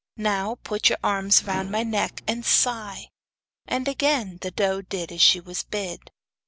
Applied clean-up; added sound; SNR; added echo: none; Microwave oven; 18 dB; none.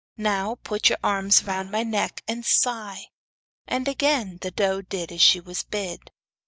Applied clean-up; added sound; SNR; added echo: neural mask model DeepFilterNet 3.